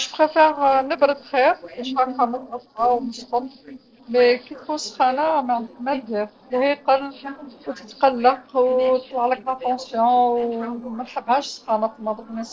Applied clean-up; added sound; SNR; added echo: neural separator model SepFormer DNS4.